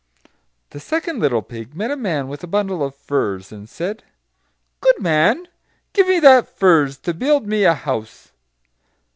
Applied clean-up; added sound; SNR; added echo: none; none; none; none.